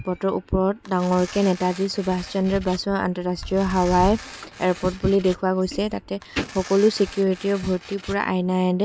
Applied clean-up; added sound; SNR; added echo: none; Tearing; 18 dB; none.